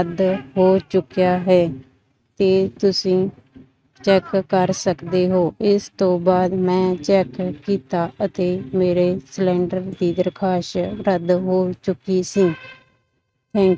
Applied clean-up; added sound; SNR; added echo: neural mask model RNNoise.